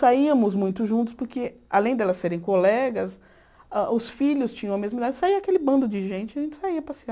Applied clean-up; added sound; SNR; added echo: none; none; none; none.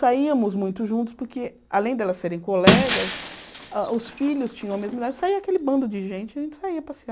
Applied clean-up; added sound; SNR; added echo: none; Shatter; 2 dB; none.